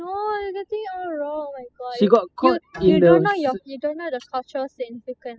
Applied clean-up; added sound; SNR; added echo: classical method spectral subtraction.